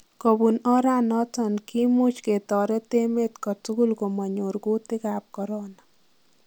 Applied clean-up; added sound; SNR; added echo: none; none; none; none.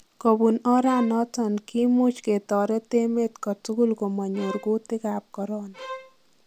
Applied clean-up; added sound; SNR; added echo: none; Bowed string instrument; 16 dB; none.